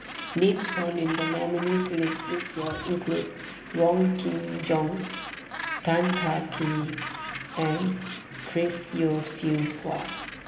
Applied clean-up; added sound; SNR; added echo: none; Gull, seagull; 9 dB; reverberation time 0.8 s.